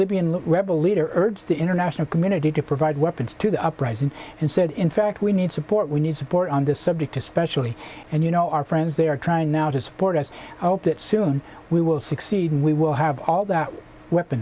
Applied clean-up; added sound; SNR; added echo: none; none; none; none.